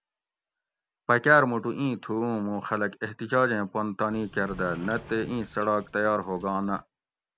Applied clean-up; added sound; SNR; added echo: none; Sliding door; 18 dB; none.